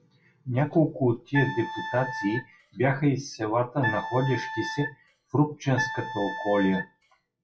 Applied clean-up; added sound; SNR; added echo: classical method WPE with log-MMSE.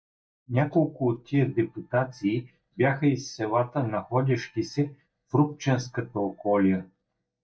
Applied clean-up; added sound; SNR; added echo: neural mask model DeepFilterNet 3.